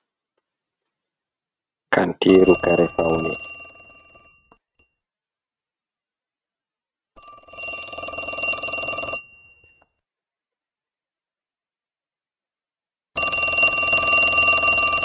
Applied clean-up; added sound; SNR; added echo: neural mask model RNNoise.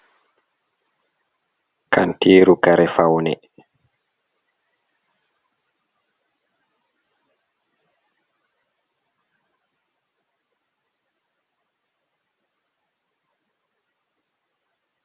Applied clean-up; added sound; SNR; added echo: none; none; none; none.